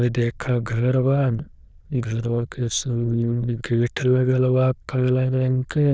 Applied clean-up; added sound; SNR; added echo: neural diffusion model UNIVERSE++.